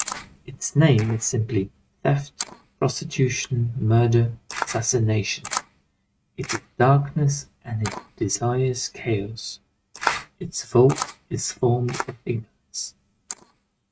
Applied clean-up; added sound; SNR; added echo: neural mask model RNNoise.